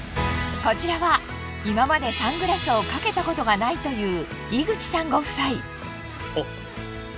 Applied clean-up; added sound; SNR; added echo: none; none; none; none.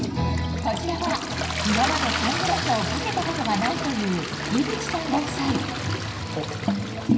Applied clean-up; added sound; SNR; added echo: none; Toilet flush; 2 dB; reverberation time 0.9 s.